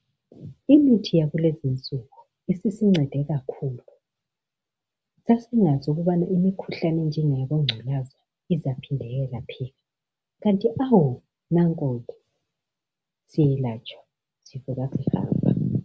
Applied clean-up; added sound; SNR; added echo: none; none; none; none.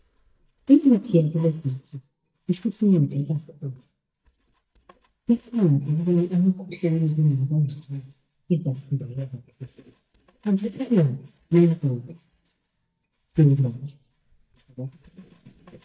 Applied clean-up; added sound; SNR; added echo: neural mask model DeepFilterNet 3.